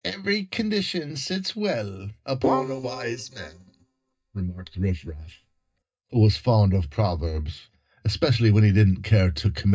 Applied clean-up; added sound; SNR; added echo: neural mask model DeepFilterNet 3.